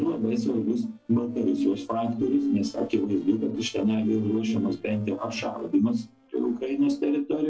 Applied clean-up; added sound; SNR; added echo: neural separator model SepFormer DNS4.